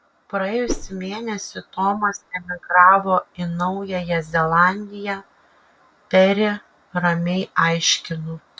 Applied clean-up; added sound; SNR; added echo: none; Whoosh, swoosh, swish; 5 dB; none.